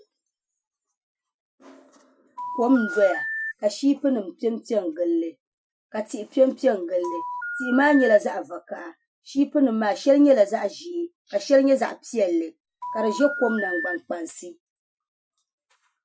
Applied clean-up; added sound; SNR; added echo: classical method Wiener filter.